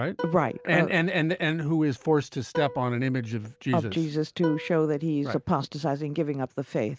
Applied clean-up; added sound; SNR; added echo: none; Plucked string instrument; 16 dB; none.